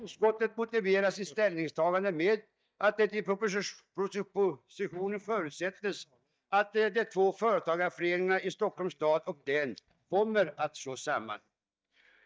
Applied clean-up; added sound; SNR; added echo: neural mask model DeepFilterNet 3.